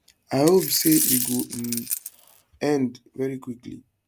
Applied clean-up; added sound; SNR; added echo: none; Coin (dropping); 0 dB; none.